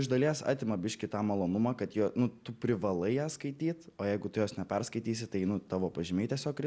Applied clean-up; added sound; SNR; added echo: none; none; none; none.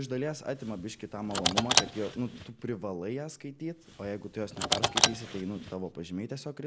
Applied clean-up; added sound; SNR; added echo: none; Car; -3 dB; none.